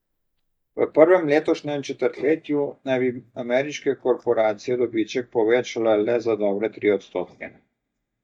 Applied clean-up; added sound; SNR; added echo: neural mask model DeepFilterNet 3.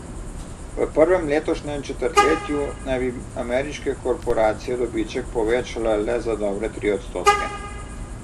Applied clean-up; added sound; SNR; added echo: none; Vehicle horn, car horn, honking; 4 dB; none.